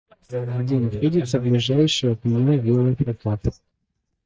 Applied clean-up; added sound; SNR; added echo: neural mask model DeepFilterNet 3.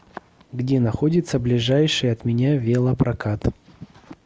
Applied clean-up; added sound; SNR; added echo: none; none; none; none.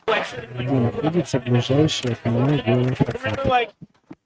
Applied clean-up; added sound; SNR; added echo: neural mask model RNNoise.